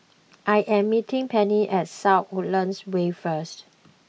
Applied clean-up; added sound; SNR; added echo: none; none; none; none.